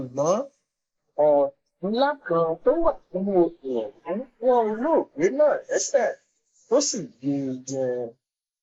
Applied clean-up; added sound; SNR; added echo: neural mask model Resemble Enhance denoiser.